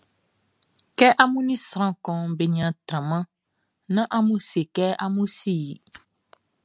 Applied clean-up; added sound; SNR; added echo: none; none; none; none.